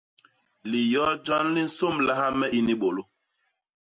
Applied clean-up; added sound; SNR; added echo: none; none; none; none.